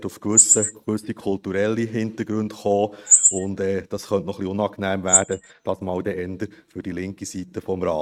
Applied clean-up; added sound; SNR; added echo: neural mask model RNNoise.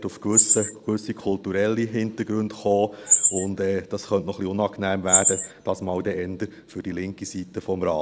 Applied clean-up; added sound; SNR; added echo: none; Chirp, tweet; -3 dB; none.